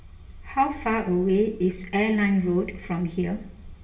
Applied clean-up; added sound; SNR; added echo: none; none; none; reverberation time 0.8 s.